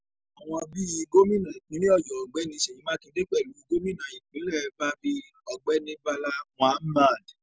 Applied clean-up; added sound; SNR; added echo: none; none; none; none.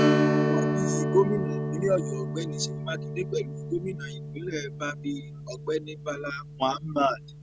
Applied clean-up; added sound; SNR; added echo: none; Strum; -2 dB; none.